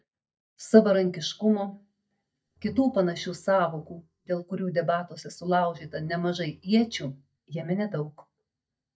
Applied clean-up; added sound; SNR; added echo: neural mask model DeepFilterNet 3.